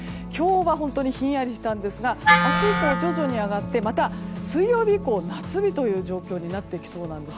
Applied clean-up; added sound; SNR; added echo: none; Bird + Wind instrument, woodwind instrument; 3 dB; none.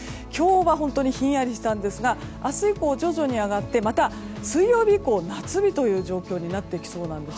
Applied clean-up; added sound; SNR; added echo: none; none; none; none.